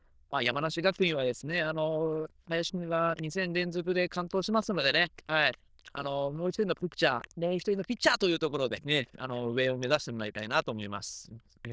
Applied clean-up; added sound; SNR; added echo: neural diffusion model UNIVERSE++.